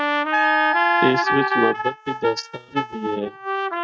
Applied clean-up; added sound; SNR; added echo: neural mask model RNNoise.